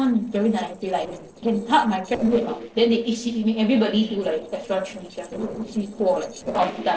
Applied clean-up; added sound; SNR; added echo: neural separator model SepFormer DNS4.